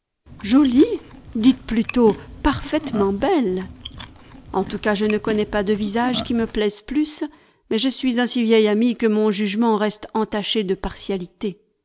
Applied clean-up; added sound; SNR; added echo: none; Chewing, mastication; 14 dB; none.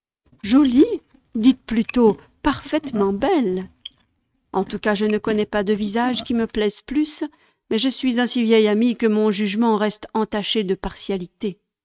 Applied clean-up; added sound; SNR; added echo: neural mask model RNNoise.